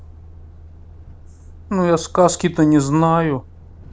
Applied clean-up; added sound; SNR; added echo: none; Truck; 20 dB; none.